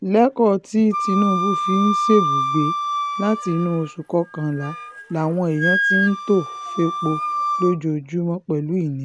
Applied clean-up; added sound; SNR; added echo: none; Wind instrument, woodwind instrument; 4 dB; none.